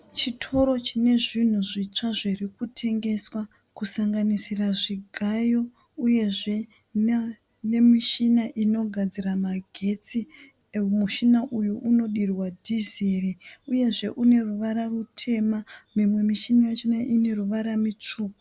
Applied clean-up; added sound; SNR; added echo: none; none; none; none.